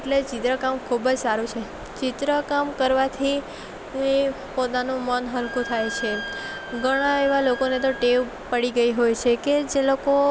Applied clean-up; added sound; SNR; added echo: none; Wind instrument, woodwind instrument; 11 dB; none.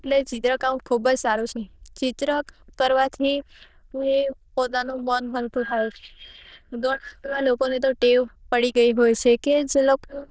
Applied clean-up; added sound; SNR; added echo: neural diffusion model UNIVERSE++.